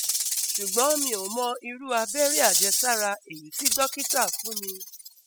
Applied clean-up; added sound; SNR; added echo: classical method spectral subtraction.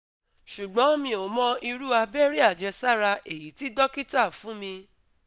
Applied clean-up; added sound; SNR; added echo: none; none; none; none.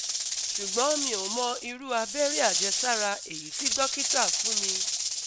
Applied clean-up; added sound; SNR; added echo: none; Rattle / Rattle (instrument); -5 dB; none.